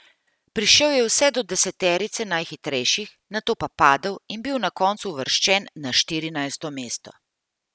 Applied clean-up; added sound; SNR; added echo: none; none; none; none.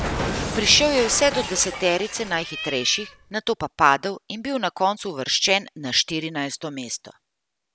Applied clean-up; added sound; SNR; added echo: none; Cat; 10 dB; none.